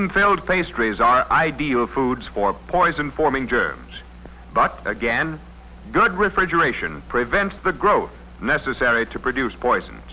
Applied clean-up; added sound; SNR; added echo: none; none; none; none.